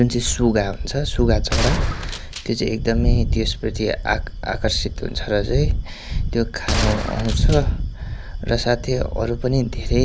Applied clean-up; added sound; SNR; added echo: none; Wind + Gunshot, gunfire; 0 dB; none.